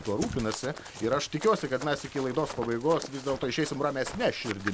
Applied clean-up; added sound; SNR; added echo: none; Run; 11 dB; none.